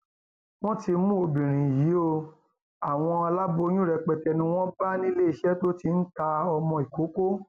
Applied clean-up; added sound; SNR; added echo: none; none; none; none.